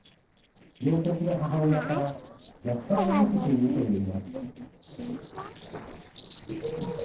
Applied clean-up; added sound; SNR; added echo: neural separator model SepFormer DNS4.